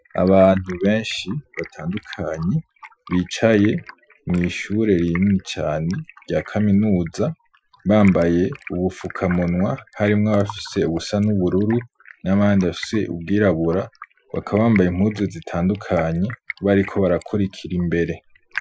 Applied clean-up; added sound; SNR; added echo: classical method Wiener filter.